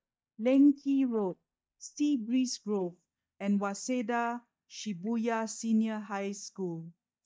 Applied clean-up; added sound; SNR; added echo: neural mask model DeepFilterNet 3.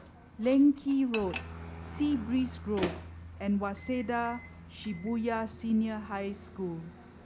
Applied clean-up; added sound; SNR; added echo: none; Microwave oven + Aircraft; 12 dB; none.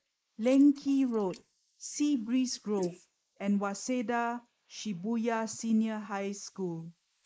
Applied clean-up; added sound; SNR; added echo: neural mask model Resemble Enhance denoiser.